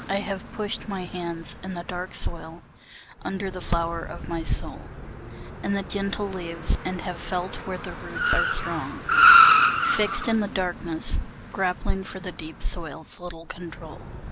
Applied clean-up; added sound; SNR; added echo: none; Car; -2 dB; none.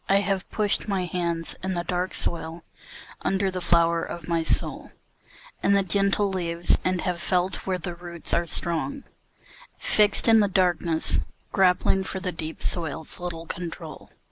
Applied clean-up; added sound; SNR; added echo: none; none; none; none.